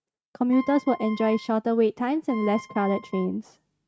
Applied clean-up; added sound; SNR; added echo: neural mask model RNNoise.